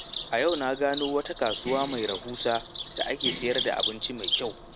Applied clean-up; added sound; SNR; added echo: none; Bird vocalization, bird call, bird song + Bell; 5 dB; none.